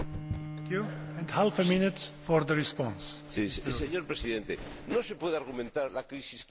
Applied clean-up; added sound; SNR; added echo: none; Bowed string instrument; 14 dB; none.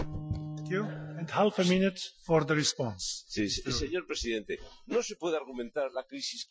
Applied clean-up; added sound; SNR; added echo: classical method Wiener filter.